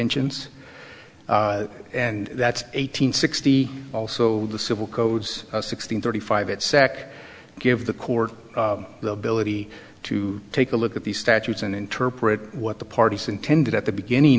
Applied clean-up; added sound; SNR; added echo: none; none; none; none.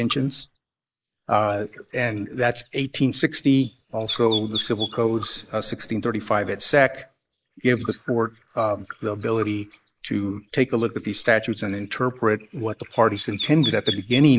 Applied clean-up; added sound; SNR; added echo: neural mask model Resemble Enhance denoiser.